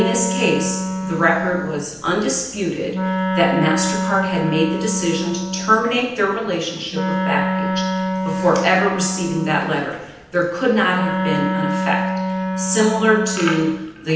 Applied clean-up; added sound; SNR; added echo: none; Wind instrument, woodwind instrument; 3 dB; reverberation time 0.9 s.